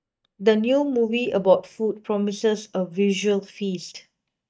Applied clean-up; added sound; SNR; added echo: neural mask model DeepFilterNet 3.